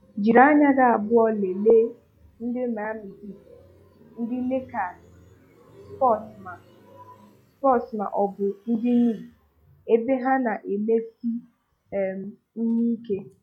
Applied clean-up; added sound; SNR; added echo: classical method log-MMSE.